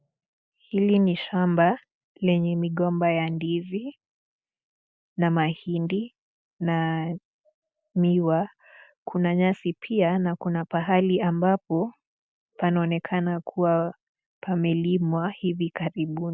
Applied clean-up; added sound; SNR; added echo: none; none; none; none.